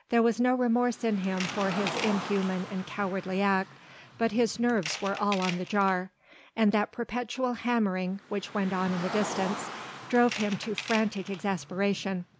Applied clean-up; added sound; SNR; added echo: none; Car + Tools; 11 dB; none.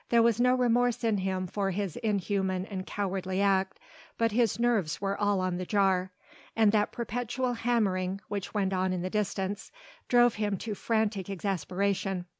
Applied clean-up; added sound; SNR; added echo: none; none; none; none.